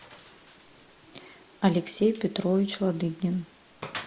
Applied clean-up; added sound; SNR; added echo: none; Gunshot, gunfire; 18 dB; none.